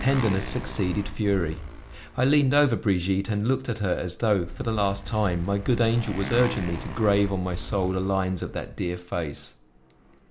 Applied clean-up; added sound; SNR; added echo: none; Motorcycle; 11 dB; none.